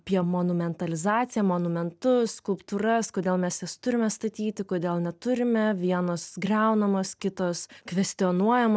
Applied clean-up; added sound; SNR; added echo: none; none; none; none.